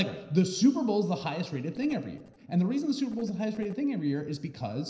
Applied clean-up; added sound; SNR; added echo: neural separator model SepFormer DNS4.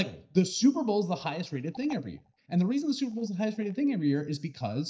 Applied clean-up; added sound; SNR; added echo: neural mask model DeepFilterNet 3.